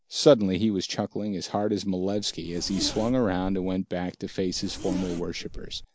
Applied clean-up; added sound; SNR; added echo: none; Zipper (clothing); 11 dB; none.